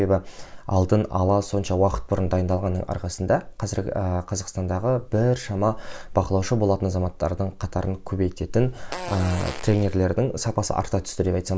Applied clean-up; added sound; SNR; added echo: none; Fart; 13 dB; none.